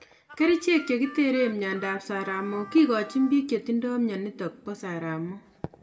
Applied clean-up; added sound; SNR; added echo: none; Harmonica; 18 dB; reverberation time 2.1 s.